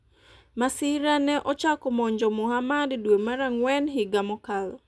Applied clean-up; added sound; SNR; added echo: none; none; none; none.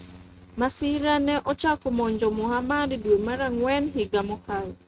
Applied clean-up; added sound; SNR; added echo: neural mask model RNNoise.